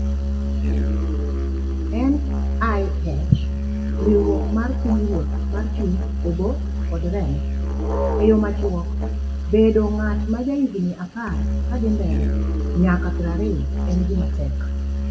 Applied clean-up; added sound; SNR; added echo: none; Musical instrument; -2 dB; reverberation time 0.9 s.